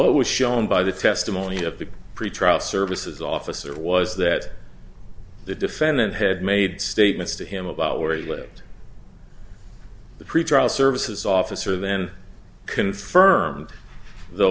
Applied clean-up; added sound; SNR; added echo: none; none; none; none.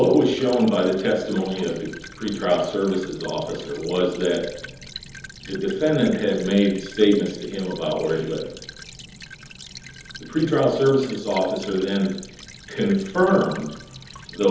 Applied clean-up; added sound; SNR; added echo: none; Stream / Trickle, dribble; 18 dB; reverberation time 1.3 s.